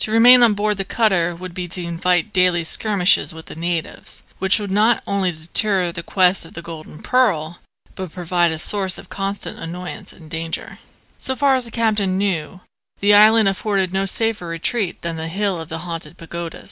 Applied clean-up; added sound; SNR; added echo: none; none; none; none.